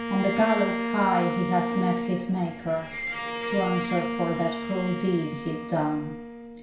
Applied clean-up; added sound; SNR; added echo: none; Bowed string instrument; 4 dB; reverberation time 0.6 s.